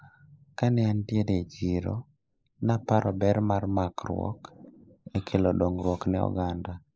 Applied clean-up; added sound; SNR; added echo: neural mask model Resemble Enhance denoiser.